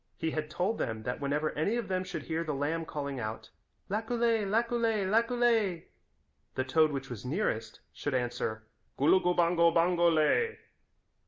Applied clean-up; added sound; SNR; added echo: none; none; none; none.